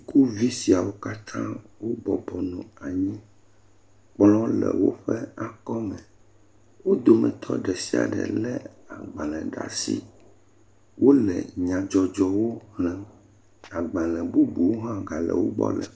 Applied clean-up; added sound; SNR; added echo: none; none; none; none.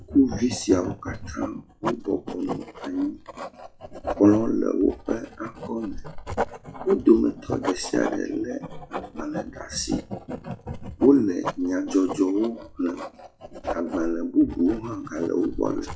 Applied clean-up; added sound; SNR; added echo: classical method log-MMSE.